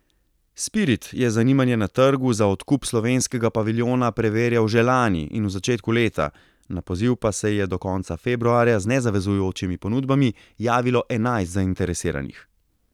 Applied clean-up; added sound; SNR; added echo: none; none; none; none.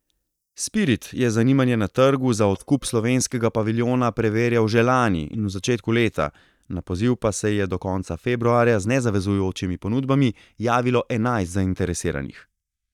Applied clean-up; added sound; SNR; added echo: neural mask model DeepFilterNet 3.